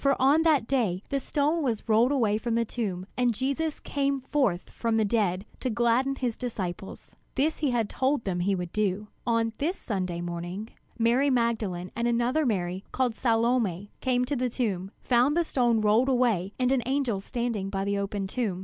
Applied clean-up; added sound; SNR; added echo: none; none; none; none.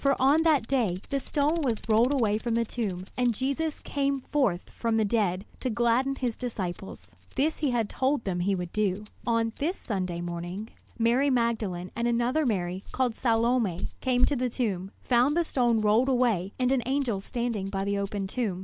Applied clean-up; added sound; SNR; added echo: none; Rattle; 11 dB; none.